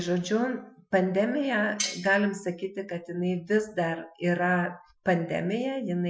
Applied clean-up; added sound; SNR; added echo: classical method Wiener filter.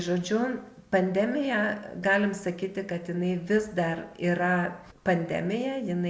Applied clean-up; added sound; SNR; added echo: none; none; none; none.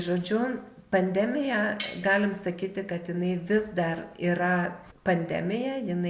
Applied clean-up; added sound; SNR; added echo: none; Cutlery, silverware; 8 dB; none.